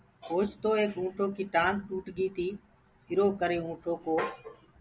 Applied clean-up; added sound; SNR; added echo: none; none; none; none.